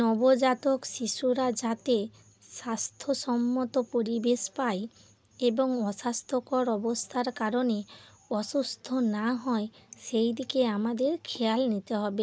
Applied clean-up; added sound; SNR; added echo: none; none; none; none.